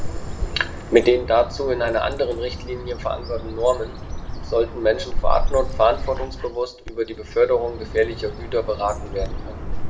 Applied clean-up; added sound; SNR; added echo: none; Bird; 4 dB; reverberation time 0.5 s.